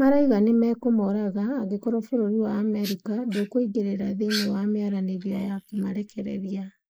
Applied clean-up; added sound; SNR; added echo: neural mask model Resemble Enhance denoiser.